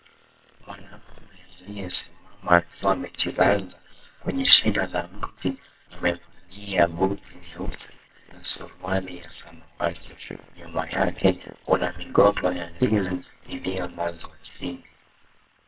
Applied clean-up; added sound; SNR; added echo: neural separator model SepFormer WHAMR!.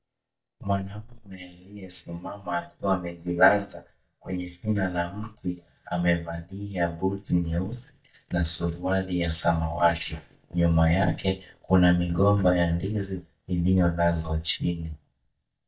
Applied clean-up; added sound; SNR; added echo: neural mask model DeepFilterNet 3.